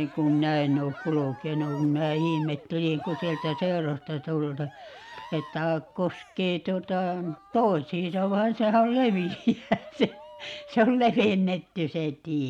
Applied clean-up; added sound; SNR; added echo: none; Cheering; 18 dB; none.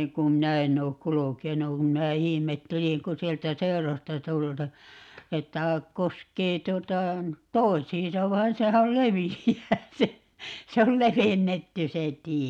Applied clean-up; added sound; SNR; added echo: none; none; none; none.